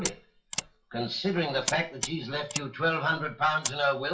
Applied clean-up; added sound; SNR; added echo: classical method WPE with log-MMSE.